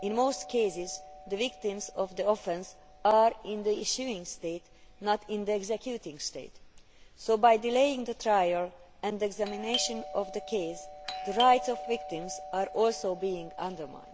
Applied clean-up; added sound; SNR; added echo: none; Doorbell; 14 dB; none.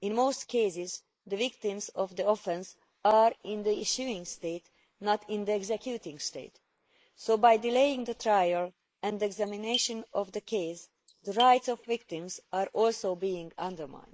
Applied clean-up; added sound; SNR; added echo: neural mask model Resemble Enhance denoiser.